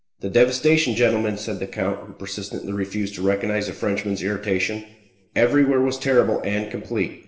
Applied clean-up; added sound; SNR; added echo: none; none; none; reverberation time 0.9 s.